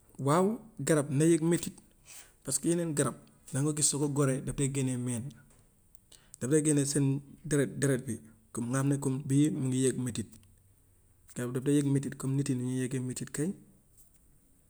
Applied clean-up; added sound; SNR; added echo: none; none; none; none.